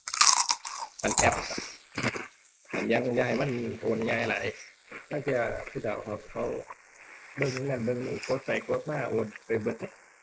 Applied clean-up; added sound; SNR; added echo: neural mask model Resemble Enhance denoiser.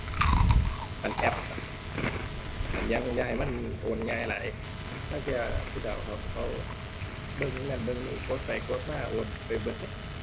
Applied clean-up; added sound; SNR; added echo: none; Chewing, mastication; -4 dB; none.